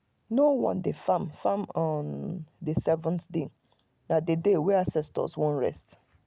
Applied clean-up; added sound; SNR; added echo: none; none; none; none.